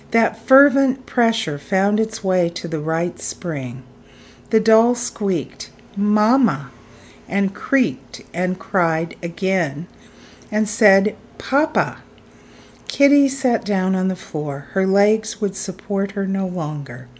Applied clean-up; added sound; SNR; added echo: none; none; none; none.